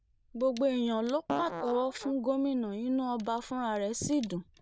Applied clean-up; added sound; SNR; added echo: neural diffusion model UNIVERSE++.